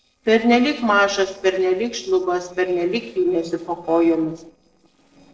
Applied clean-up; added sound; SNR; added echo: neural separator model SepFormer DNS4.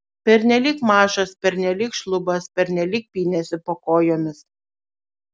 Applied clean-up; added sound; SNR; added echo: none; none; none; none.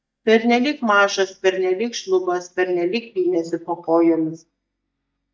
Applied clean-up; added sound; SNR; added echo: neural mask model DeepFilterNet 3.